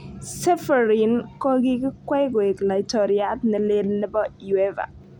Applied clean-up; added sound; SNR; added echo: none; none; none; none.